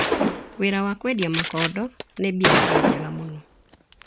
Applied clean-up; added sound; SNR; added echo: none; Gunshot, gunfire; -3 dB; none.